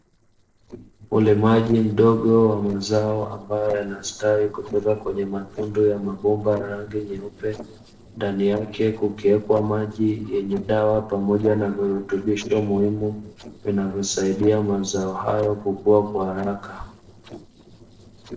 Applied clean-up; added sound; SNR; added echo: neural separator model SepFormer DNS4.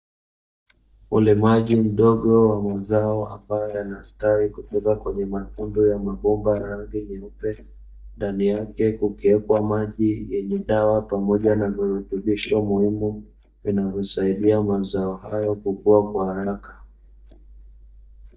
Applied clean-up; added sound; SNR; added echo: neural mask model DeepFilterNet 3.